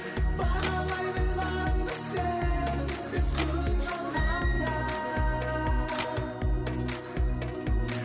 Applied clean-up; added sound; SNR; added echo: none; Wind instrument, woodwind instrument + Typewriter; 15 dB; none.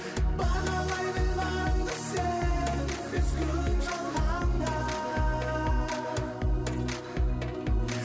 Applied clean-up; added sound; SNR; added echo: none; none; none; none.